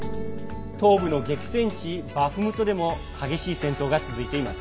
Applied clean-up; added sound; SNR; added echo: none; Piano; 11 dB; none.